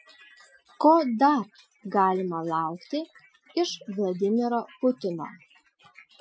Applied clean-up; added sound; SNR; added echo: classical method Wiener filter.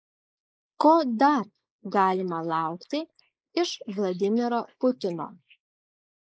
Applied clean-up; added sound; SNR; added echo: neural mask model Resemble Enhance denoiser.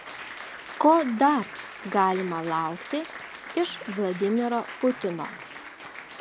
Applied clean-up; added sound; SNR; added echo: none; Applause; 13 dB; none.